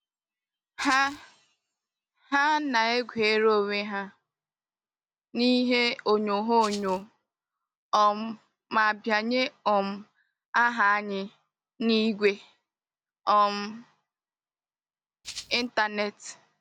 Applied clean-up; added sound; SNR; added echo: none; Rattle (instrument); 14 dB; none.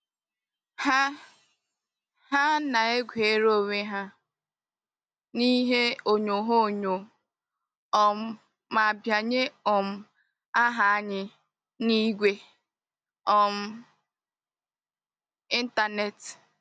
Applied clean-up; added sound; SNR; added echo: none; none; none; none.